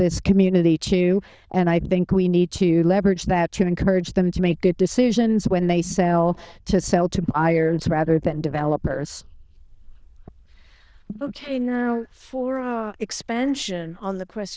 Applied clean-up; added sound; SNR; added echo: neural diffusion model UNIVERSE++.